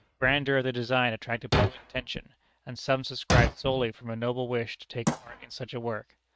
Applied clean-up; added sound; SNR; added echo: neural mask model RNNoise.